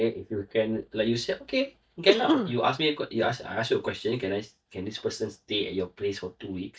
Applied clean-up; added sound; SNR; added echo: neural mask model DeepFilterNet 3.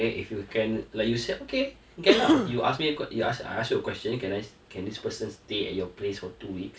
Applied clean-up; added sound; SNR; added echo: none; Cough; -3 dB; none.